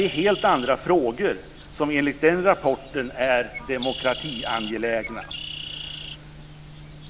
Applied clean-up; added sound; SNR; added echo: none; Bird; 13 dB; none.